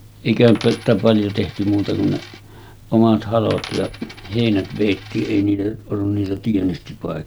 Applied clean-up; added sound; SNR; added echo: none; Coin (dropping); 18 dB; none.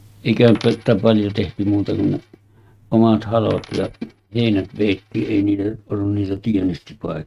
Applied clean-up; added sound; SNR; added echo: neural mask model RNNoise.